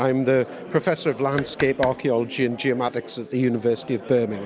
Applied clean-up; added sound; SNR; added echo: none; Knock; 13 dB; none.